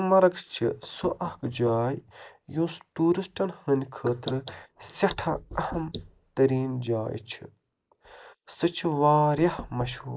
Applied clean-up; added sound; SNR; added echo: neural mask model Resemble Enhance denoiser.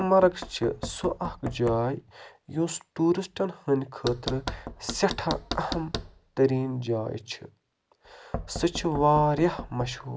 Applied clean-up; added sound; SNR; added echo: none; Knock; 12 dB; none.